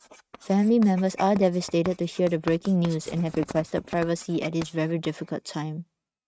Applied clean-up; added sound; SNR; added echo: neural mask model RNNoise.